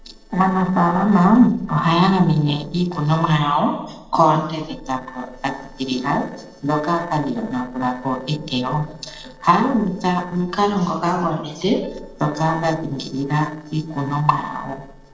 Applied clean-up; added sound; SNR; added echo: neural separator model SepFormer DNS4.